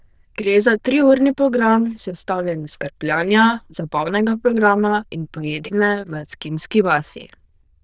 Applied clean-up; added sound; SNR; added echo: neural diffusion model UNIVERSE++.